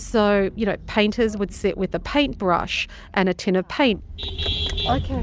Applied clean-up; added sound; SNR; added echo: none; none; none; none.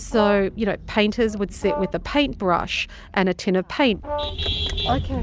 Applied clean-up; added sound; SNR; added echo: none; Brass instrument; 10 dB; none.